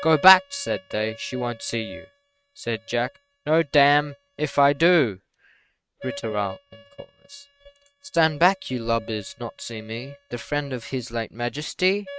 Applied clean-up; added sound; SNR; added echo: neural mask model RNNoise.